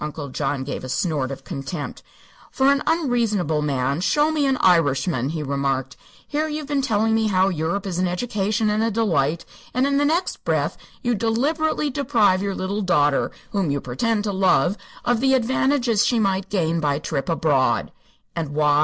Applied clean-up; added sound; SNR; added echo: none; none; none; none.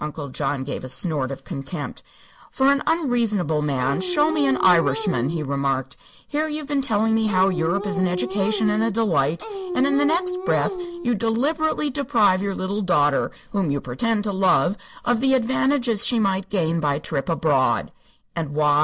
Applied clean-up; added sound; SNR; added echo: none; Dog; 6 dB; none.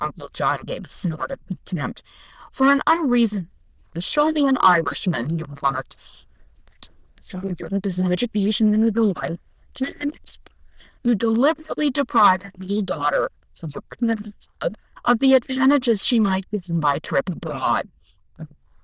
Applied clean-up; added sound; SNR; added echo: neural diffusion model UNIVERSE++.